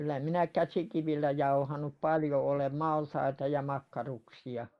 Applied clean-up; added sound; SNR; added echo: neural mask model Resemble Enhance denoiser.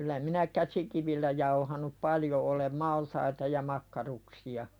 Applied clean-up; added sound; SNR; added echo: none; none; none; none.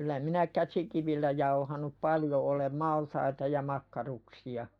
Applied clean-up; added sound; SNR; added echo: neural mask model DeepFilterNet 3.